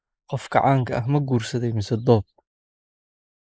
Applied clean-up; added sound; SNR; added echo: neural mask model Resemble Enhance denoiser.